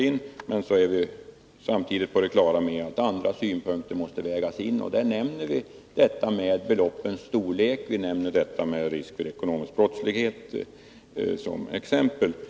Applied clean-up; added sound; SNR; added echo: none; none; none; none.